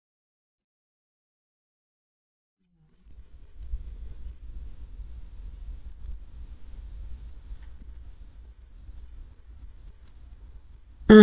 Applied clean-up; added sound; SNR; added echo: neural mask model DeepFilterNet 3.